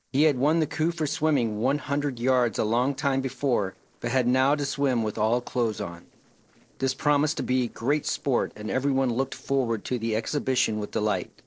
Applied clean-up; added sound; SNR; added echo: neural separator model SepFormer DNS4.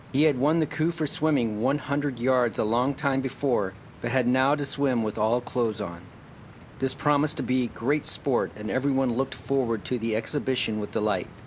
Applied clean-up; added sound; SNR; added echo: none; Stream; 20 dB; none.